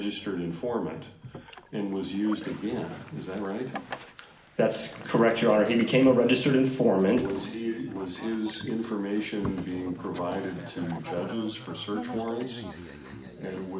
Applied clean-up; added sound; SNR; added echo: none; Boat, Water vehicle; 14 dB; reverberation time 0.4 s.